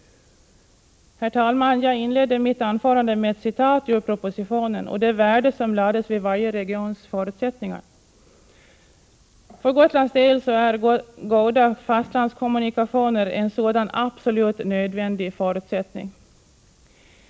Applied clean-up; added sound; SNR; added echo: none; none; none; none.